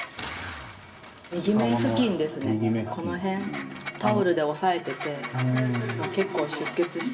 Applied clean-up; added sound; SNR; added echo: none; Engine; 12 dB; reverberation time 1.7 s.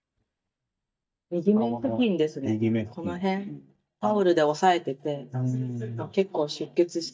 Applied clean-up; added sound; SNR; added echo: neural mask model DeepFilterNet 3.